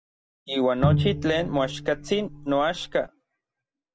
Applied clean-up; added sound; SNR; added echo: none; Bowed string instrument; 2 dB; none.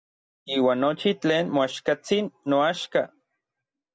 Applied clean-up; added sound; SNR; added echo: none; none; none; none.